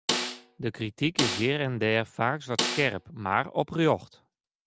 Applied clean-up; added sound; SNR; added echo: none; Snare drum; 5 dB; none.